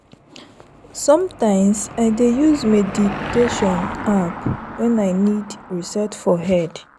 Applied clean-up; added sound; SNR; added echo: none; Car passing by / Engine; 12 dB; none.